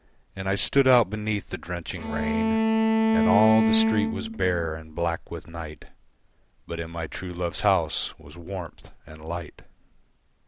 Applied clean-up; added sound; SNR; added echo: none; Bowed string instrument; -3 dB; none.